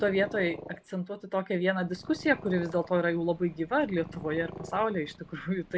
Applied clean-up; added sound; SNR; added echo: none; Purr; 16 dB; none.